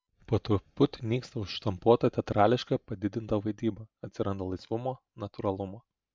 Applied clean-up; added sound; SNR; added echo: none; none; none; none.